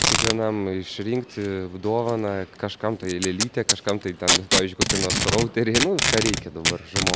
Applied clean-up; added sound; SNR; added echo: none; Packing tape, duct tape; 0 dB; none.